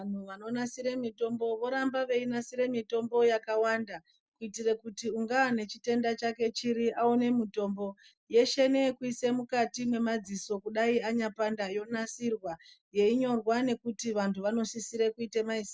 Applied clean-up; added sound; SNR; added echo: none; none; none; none.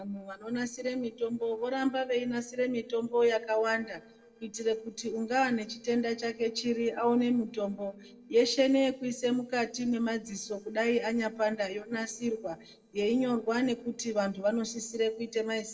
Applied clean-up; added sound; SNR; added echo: neural separator model SepFormer DNS4.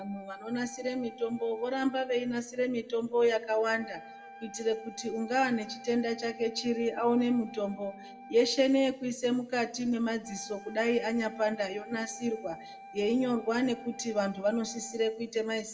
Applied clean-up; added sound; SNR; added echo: none; Wind instrument, woodwind instrument; 19 dB; reverberation time 0.8 s.